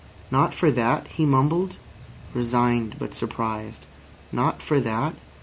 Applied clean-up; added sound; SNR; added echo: none; none; none; none.